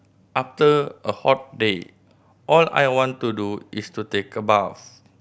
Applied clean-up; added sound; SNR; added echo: none; none; none; none.